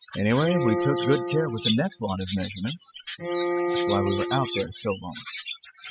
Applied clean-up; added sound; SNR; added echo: classical method spectral subtraction.